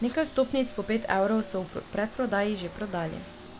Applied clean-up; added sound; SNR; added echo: none; Car; 15 dB; none.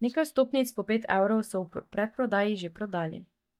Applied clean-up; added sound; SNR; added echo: neural mask model DeepFilterNet 3.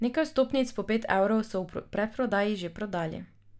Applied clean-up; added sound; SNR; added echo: none; none; none; none.